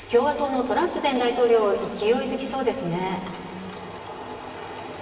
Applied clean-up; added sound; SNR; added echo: none; none; none; reverberation time 2.3 s.